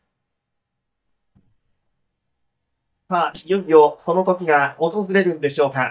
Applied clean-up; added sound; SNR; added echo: neural mask model DeepFilterNet 3.